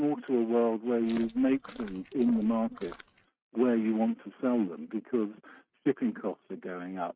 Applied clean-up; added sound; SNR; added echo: neural mask model RNNoise.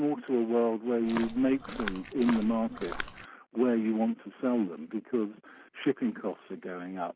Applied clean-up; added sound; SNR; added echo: none; Walk, footsteps; 9 dB; none.